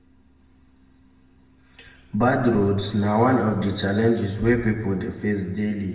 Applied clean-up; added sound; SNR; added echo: none; none; none; reverberation time 1.2 s.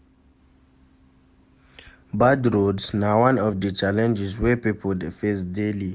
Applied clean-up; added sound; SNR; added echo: none; none; none; none.